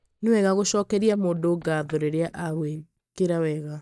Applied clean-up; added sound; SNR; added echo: neural mask model DeepFilterNet 3.